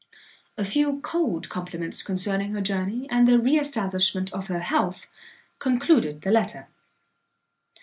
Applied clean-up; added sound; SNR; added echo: none; none; none; none.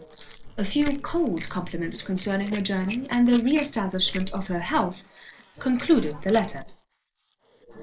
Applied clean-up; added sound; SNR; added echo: neural mask model Resemble Enhance denoiser.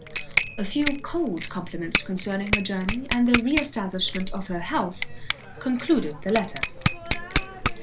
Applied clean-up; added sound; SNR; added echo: none; Bicycle bell; 2 dB; none.